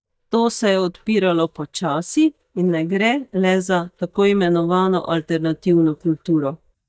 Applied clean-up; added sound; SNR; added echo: neural mask model DeepFilterNet 3.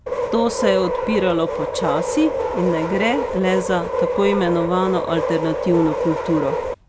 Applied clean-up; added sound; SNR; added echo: none; Subway, metro, underground; 2 dB; none.